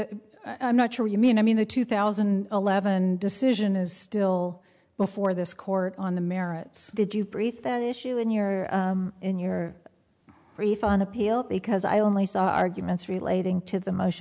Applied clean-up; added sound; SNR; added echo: none; none; none; none.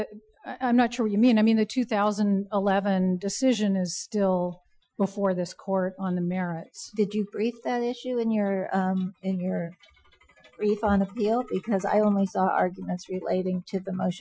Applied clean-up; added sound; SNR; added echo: classical method Wiener filter.